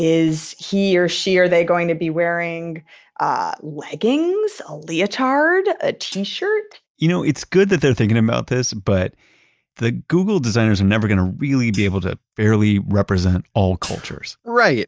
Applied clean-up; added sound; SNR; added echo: neural mask model DeepFilterNet 3.